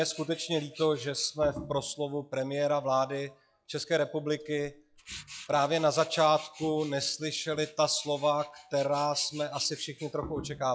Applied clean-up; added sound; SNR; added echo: classical method log-MMSE.